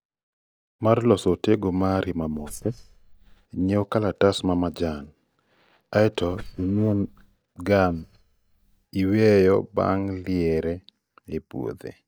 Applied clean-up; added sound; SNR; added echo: neural mask model DeepFilterNet 3.